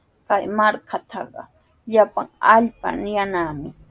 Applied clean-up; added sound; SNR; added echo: none; none; none; none.